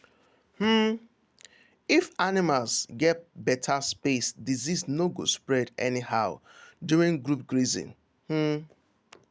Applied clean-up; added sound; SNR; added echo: none; none; none; none.